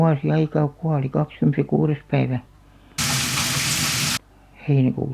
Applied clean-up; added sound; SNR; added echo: none; Rain; -1 dB; none.